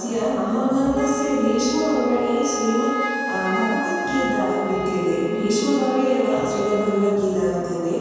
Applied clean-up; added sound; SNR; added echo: none; Wind instrument, woodwind instrument; 7 dB; reverberation time 2.1 s.